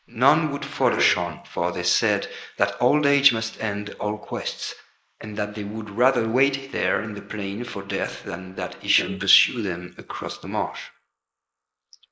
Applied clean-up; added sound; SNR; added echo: neural mask model Resemble Enhance denoiser.